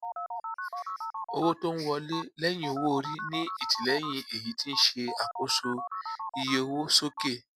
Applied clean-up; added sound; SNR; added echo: none; Telephone; 6 dB; none.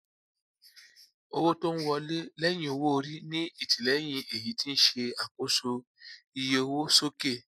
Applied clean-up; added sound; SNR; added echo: neural mask model Resemble Enhance denoiser.